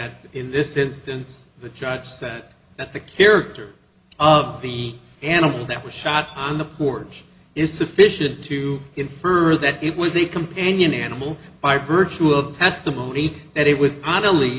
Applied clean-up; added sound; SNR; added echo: none; none; none; none.